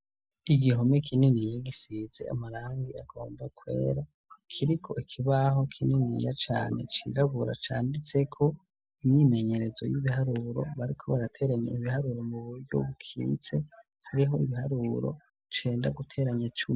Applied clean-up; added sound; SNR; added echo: none; none; none; none.